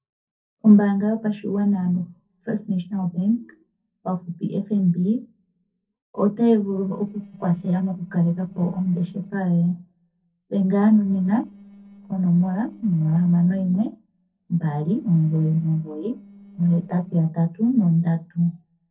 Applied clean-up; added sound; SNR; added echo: neural separator model SepFormer DNS4.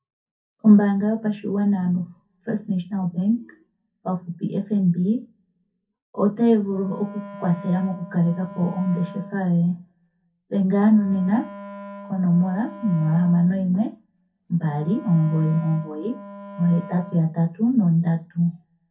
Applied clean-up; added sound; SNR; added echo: none; Wind instrument, woodwind instrument; 17 dB; reverberation time 0.3 s.